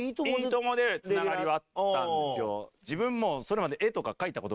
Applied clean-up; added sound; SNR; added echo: neural mask model RNNoise.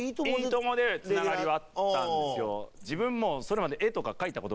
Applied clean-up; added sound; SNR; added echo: none; Insect; 17 dB; none.